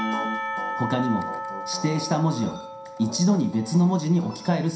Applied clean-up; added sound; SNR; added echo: none; Church bell / Percussion; 9 dB; reverberation time 0.5 s.